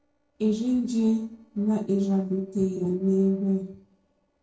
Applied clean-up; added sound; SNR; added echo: neural separator model SepFormer DNS4.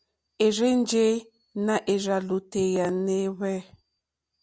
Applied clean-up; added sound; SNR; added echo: none; none; none; none.